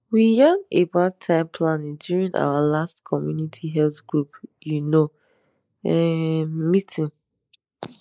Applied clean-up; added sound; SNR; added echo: neural mask model Resemble Enhance denoiser.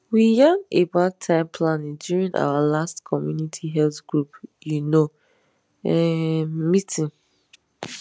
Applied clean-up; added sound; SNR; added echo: none; none; none; none.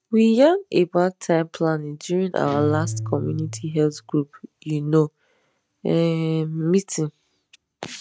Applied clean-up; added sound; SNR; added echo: neural mask model RNNoise.